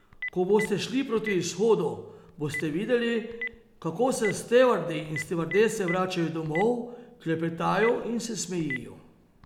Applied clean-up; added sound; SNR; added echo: none; Telephone; 14 dB; none.